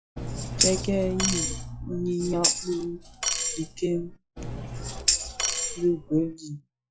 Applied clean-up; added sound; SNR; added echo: classical method log-MMSE.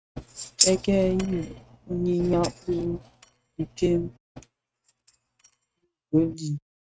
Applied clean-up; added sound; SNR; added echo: neural mask model RNNoise.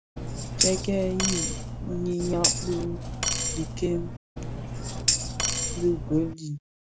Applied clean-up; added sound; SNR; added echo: none; Cutlery, silverware + Tambourine; -2 dB; none.